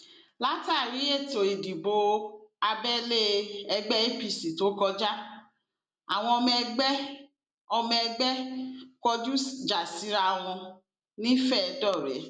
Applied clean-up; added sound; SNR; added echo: none; none; none; none.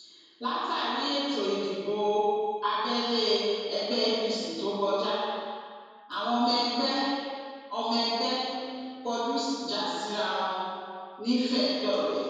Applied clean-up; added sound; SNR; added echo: none; none; none; reverberation time 1.8 s.